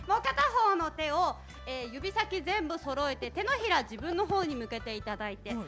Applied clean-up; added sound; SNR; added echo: none; none; none; none.